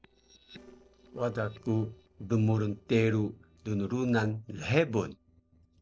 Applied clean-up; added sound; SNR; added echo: neural separator model SepFormer DNS4.